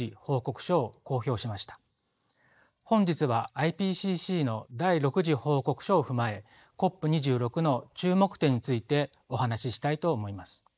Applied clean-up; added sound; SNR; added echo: neural mask model Resemble Enhance denoiser.